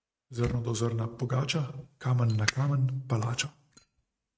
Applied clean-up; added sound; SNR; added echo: neural mask model RNNoise.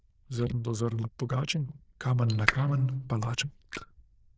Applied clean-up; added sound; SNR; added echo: neural diffusion model UNIVERSE++.